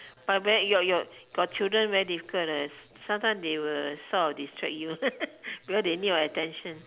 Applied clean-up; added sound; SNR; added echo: none; none; none; none.